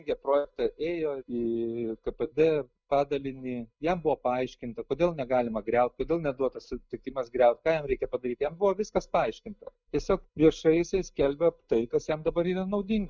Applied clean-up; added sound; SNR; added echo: neural mask model DeepFilterNet 3.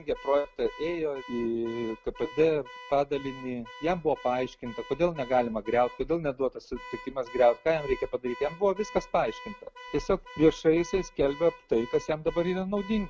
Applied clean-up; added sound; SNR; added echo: none; Alarm / Car; 18 dB; none.